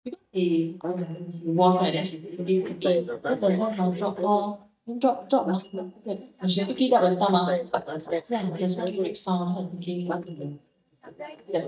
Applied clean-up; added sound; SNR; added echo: neural mask model DeepFilterNet 3.